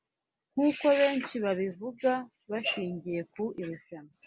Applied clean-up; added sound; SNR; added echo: none; none; none; none.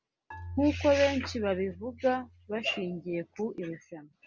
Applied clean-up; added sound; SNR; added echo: none; Marimba, xylophone; 14 dB; none.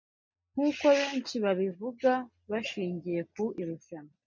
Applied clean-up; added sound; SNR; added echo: neural mask model DeepFilterNet 3.